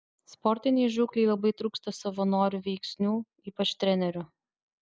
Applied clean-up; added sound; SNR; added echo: none; none; none; none.